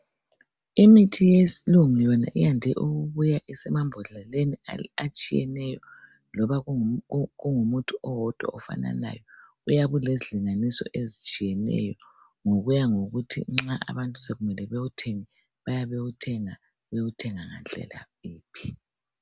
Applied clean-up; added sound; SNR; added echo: none; none; none; none.